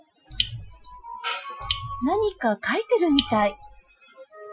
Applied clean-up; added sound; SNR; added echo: classical method Wiener filter.